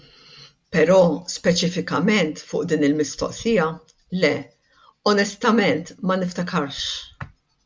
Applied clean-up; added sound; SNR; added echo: none; none; none; none.